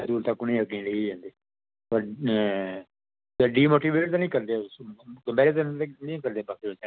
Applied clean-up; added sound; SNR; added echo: none; none; none; none.